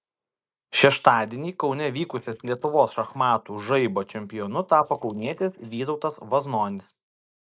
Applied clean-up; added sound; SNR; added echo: neural mask model Resemble Enhance denoiser.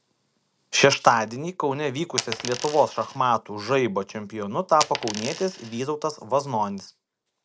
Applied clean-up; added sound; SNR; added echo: none; Coin (dropping); 8 dB; none.